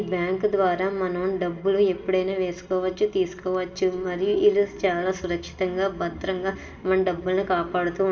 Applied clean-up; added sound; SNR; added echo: none; none; none; reverberation time 1.0 s.